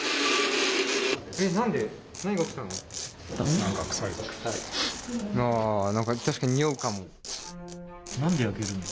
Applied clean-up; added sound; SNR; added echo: none; Tearing; 13 dB; none.